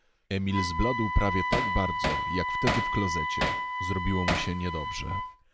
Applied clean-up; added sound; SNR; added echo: none; Hammer + Wind instrument, woodwind instrument; 0 dB; none.